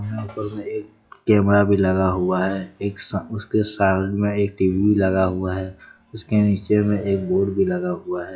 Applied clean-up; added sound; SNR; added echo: classical method log-MMSE.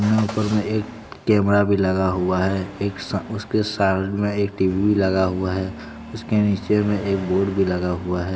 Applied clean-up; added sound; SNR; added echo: none; Engine starting / Accelerating, revving, vroom / Motor vehicle (road); 17 dB; none.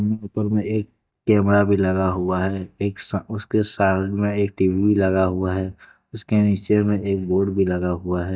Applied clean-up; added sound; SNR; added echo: neural mask model DeepFilterNet 3.